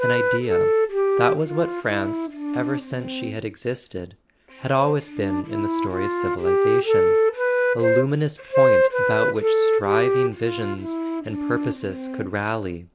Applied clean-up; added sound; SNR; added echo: none; Wind instrument, woodwind instrument; -4 dB; none.